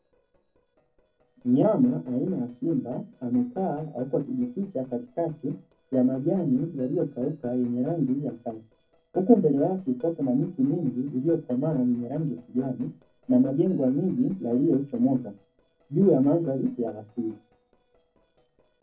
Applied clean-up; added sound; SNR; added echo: neural separator model SepFormer DNS4.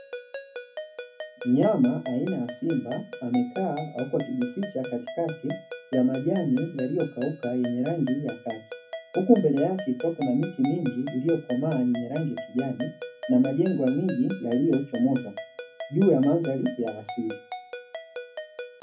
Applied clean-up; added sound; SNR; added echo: none; Ringtone; 13 dB; reverberation time 0.3 s.